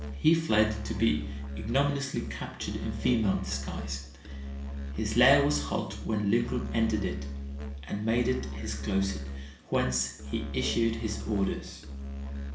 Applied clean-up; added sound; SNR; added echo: none; Musical instrument; 7 dB; reverberation time 0.5 s.